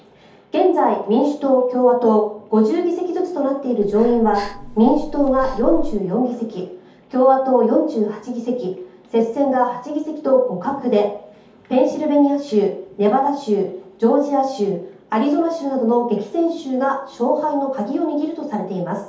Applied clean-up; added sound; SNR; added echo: none; Breathing; 8 dB; reverberation time 0.6 s.